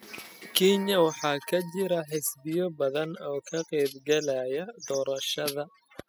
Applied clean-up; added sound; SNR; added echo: classical method spectral subtraction.